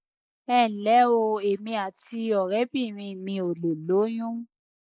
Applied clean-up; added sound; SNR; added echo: neural mask model Resemble Enhance denoiser.